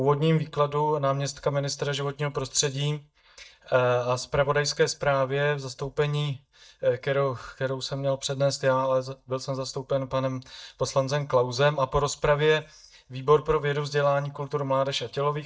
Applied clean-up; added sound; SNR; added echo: neural mask model DeepFilterNet 3.